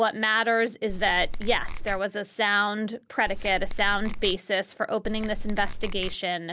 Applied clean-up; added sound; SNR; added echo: none; Squeak / Tools; 2 dB; none.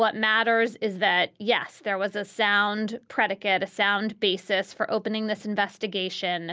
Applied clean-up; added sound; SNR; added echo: none; none; none; none.